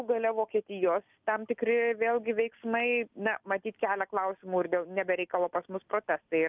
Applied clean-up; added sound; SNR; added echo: none; none; none; none.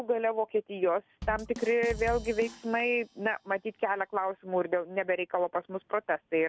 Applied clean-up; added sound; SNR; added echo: none; Bass drum / Drum kit; 14 dB; none.